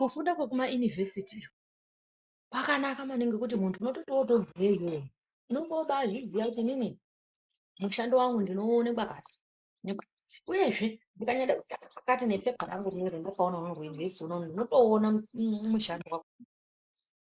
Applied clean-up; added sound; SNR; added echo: neural mask model Resemble Enhance denoiser.